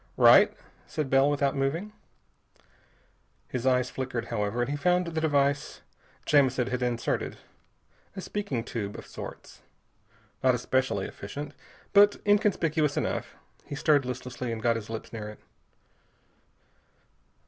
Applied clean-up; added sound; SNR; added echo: none; none; none; none.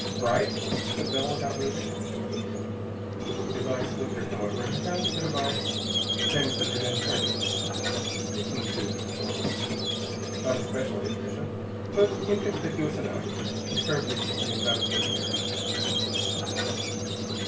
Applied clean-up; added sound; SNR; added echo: none; Squeak; -4 dB; reverberation time 0.3 s.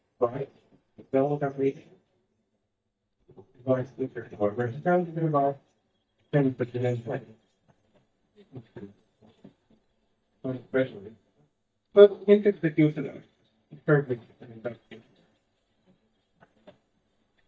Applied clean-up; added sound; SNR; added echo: neural mask model DeepFilterNet 3.